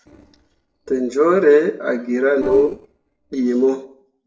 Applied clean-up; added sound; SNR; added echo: neural separator model SepFormer DNS4.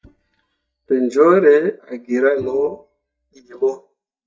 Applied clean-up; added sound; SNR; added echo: neural mask model DeepFilterNet 3.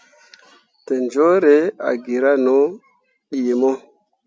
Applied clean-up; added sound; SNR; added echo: none; none; none; none.